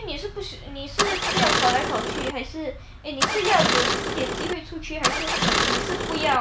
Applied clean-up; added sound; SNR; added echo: none; Engine starting; -3 dB; none.